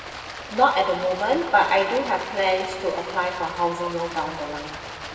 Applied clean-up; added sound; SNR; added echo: none; Stream; 12 dB; reverberation time 2.5 s.